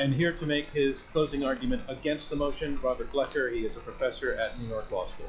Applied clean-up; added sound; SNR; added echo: classical method log-MMSE.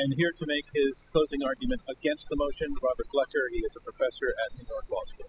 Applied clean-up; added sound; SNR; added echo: classical method spectral subtraction.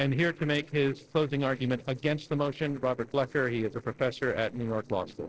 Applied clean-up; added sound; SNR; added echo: neural separator model SepFormer DNS4.